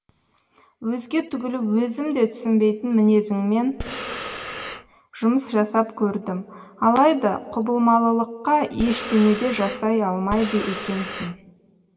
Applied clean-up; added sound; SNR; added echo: none; Breathing; 11 dB; reverberation time 1.3 s.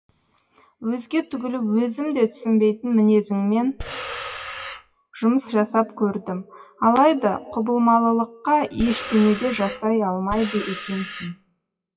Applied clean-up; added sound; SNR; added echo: classical method WPE with log-MMSE.